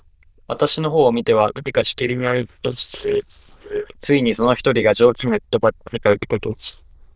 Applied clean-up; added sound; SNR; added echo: neural diffusion model UNIVERSE++.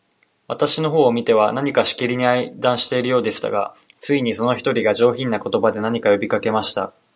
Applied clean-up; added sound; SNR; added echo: none; none; none; none.